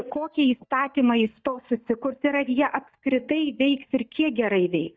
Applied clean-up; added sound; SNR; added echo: neural mask model DeepFilterNet 3.